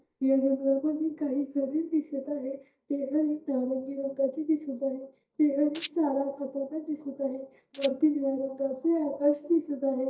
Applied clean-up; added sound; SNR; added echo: neural mask model DeepFilterNet 3.